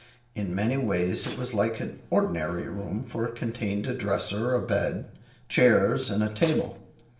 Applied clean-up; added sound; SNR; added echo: neural separator model SepFormer DNS4.